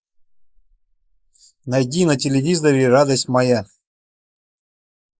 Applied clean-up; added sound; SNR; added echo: neural mask model Resemble Enhance denoiser.